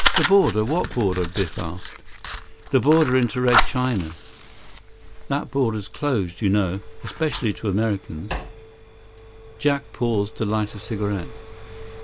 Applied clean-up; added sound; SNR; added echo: none; Fire; 5 dB; none.